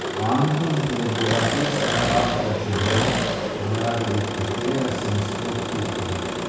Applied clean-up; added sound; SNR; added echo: none; Engine; 0 dB; reverberation time 1.1 s.